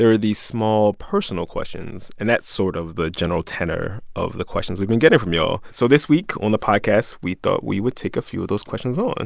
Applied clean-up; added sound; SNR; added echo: none; none; none; none.